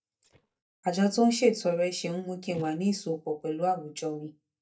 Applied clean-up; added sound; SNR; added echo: neural mask model DeepFilterNet 3.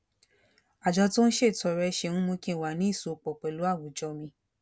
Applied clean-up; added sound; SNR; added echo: none; none; none; none.